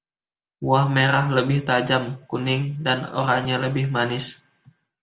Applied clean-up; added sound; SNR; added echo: none; none; none; none.